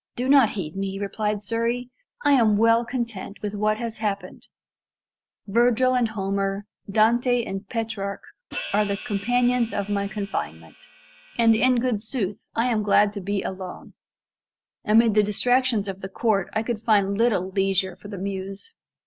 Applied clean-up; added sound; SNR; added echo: none; Hi-hat; 14 dB; none.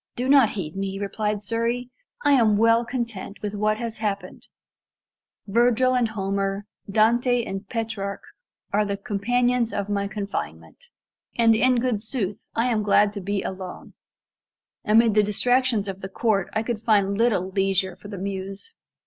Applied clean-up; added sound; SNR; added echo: none; none; none; none.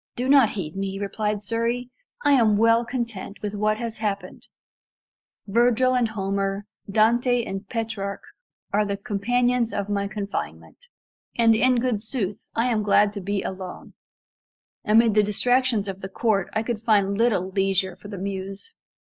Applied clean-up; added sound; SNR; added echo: neural mask model Resemble Enhance denoiser.